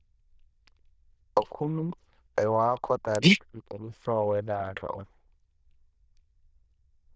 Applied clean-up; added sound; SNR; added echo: neural diffusion model UNIVERSE++.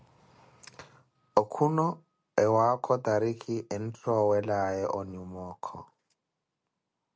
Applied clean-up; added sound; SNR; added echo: none; none; none; none.